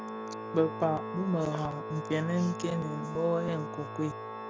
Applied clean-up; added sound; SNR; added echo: none; Organ; 7 dB; none.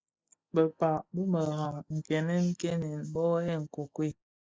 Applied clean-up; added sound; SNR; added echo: neural mask model Resemble Enhance denoiser.